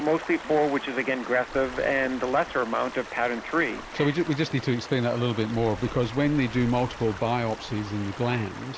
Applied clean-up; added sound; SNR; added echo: none; Stream; 13 dB; none.